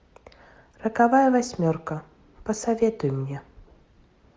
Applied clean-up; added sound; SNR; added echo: none; none; none; none.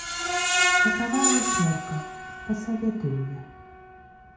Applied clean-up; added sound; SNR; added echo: none; Screech; -3 dB; reverberation time 0.6 s.